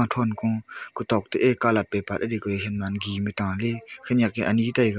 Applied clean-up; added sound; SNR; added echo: none; none; none; none.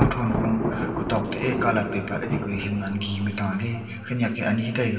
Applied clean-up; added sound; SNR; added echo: none; Thunder; 4 dB; reverberation time 2.3 s.